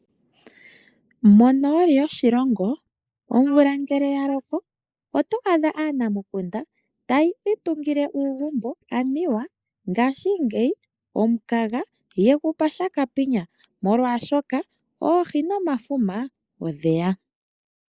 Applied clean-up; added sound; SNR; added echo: neural mask model Resemble Enhance denoiser.